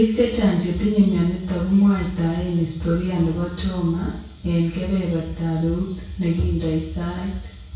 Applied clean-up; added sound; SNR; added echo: none; none; none; reverberation time 0.6 s.